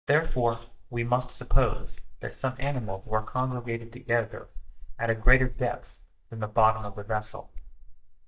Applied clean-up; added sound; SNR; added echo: neural mask model DeepFilterNet 3.